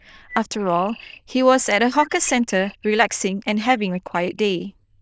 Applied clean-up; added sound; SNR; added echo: neural diffusion model UNIVERSE++.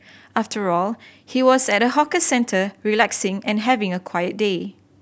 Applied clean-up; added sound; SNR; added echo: none; none; none; none.